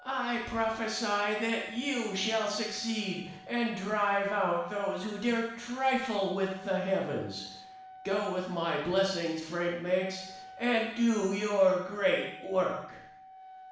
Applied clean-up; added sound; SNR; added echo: none; Wind instrument, woodwind instrument; 20 dB; reverberation time 0.7 s.